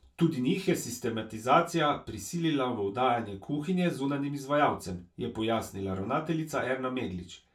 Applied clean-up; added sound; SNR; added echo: none; none; none; reverberation time 0.2 s.